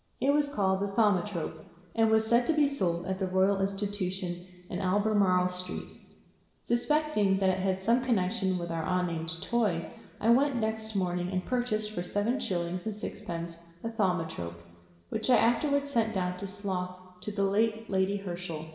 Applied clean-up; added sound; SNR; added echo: none; none; none; reverberation time 1.2 s.